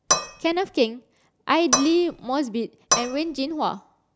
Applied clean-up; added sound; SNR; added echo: none; Cutlery, silverware / Dishes, pots, and pans; 1 dB; none.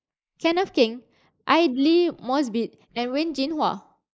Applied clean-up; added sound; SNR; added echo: neural mask model Resemble Enhance denoiser.